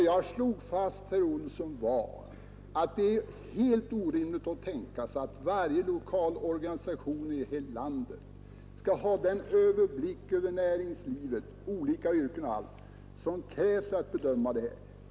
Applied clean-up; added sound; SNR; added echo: none; none; none; none.